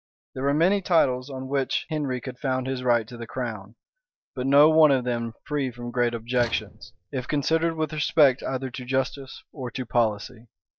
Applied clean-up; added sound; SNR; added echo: neural mask model DeepFilterNet 3.